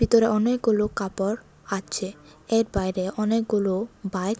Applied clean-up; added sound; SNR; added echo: none; none; none; none.